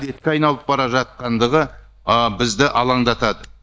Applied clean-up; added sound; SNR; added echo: neural mask model DeepFilterNet 3.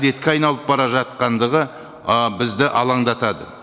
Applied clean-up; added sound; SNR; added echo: none; none; none; none.